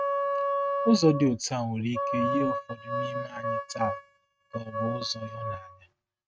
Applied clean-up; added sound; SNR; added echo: neural mask model RNNoise.